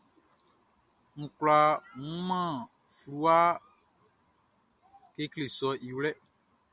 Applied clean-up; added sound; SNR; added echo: none; none; none; none.